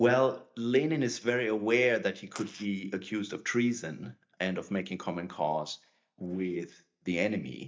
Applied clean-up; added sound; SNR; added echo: neural mask model DeepFilterNet 3.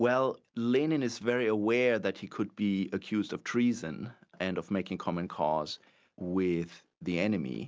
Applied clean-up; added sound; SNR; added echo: none; none; none; none.